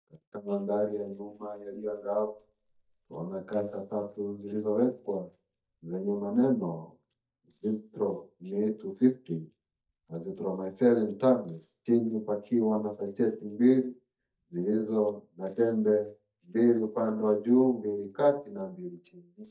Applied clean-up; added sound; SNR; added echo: neural mask model DeepFilterNet 3.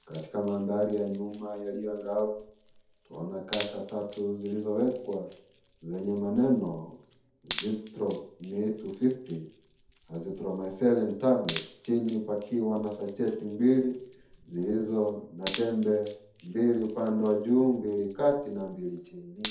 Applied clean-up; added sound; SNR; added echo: none; Wood; 11 dB; reverberation time 0.5 s.